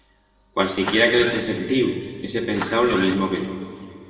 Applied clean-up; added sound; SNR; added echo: none; Engine starting; 11 dB; reverberation time 2.2 s.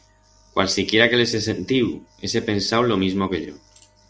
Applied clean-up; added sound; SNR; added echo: none; none; none; none.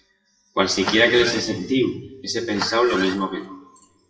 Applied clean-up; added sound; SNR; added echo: classical method WPE with log-MMSE.